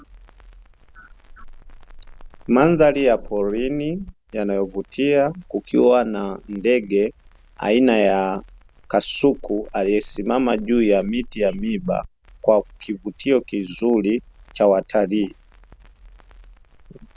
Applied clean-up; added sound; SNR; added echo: none; Crackle; 20 dB; none.